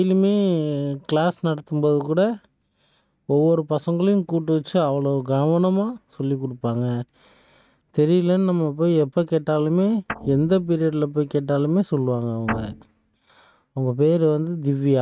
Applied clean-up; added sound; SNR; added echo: neural mask model RNNoise.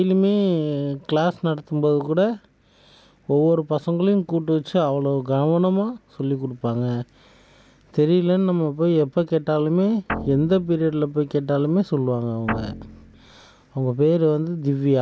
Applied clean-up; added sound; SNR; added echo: none; Guitar; 11 dB; none.